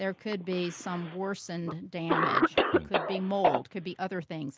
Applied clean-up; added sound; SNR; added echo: none; Cough; -2 dB; none.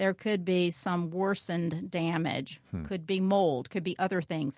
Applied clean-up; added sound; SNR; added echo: none; none; none; none.